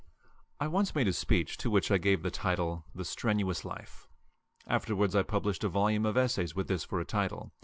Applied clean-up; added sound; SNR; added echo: none; none; none; none.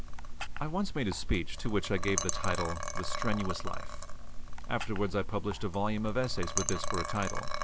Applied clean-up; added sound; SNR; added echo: none; Liquid; -1 dB; none.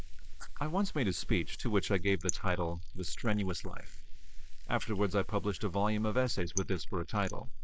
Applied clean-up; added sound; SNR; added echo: neural mask model Resemble Enhance denoiser.